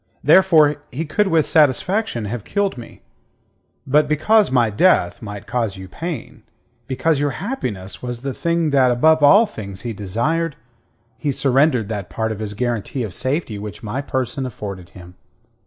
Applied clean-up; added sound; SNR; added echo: none; none; none; none.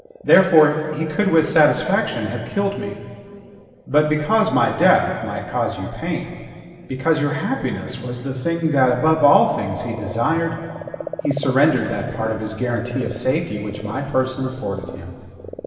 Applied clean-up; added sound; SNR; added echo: none; Frog; 18 dB; reverberation time 2.4 s.